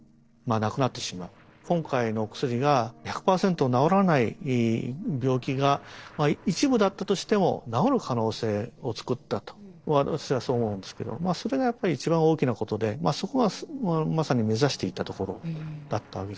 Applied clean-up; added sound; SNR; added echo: neural separator model SepFormer DNS4.